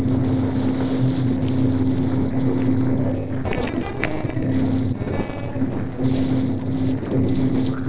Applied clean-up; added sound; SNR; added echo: neural separator model SepFormer DNS4.